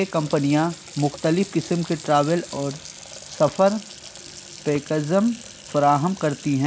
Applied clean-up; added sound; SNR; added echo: none; Water tap, faucet; 17 dB; none.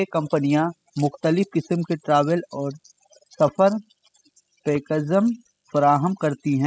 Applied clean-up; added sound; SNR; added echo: classical method spectral subtraction.